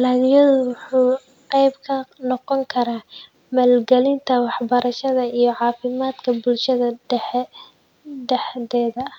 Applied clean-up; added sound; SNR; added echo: none; none; none; none.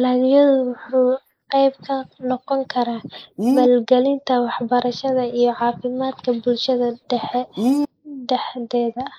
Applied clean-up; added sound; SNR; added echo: neural mask model Resemble Enhance denoiser.